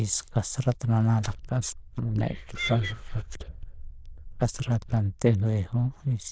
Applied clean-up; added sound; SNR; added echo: neural diffusion model UNIVERSE++.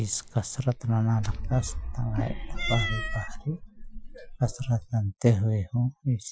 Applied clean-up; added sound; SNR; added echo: classical method Wiener filter.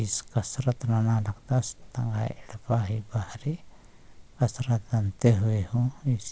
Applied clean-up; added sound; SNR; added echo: none; none; none; none.